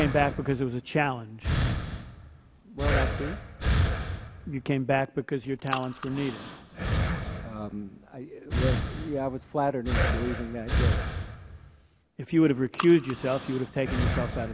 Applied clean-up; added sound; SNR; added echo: none; Breathing; 1 dB; none.